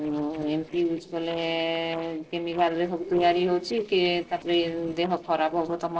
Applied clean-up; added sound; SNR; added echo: neural separator model SepFormer DNS4.